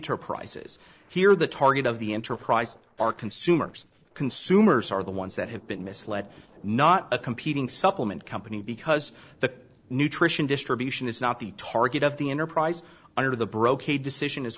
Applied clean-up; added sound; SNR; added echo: neural separator model SepFormer DNS4.